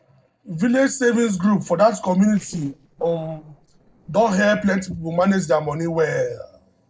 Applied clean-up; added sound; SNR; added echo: neural separator model SepFormer DNS4.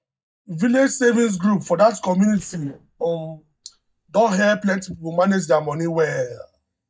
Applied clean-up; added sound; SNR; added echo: neural mask model DeepFilterNet 3.